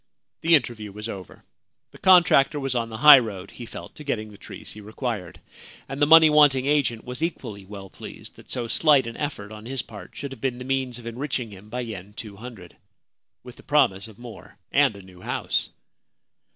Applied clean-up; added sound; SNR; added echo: none; none; none; none.